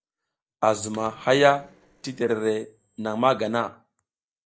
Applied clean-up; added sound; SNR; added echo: neural mask model DeepFilterNet 3.